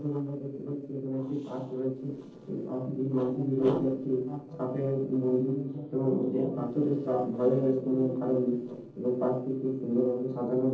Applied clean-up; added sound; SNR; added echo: neural separator model SepFormer DNS4.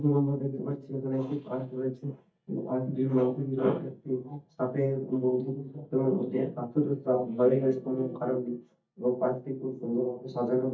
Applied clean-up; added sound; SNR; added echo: neural mask model DeepFilterNet 3.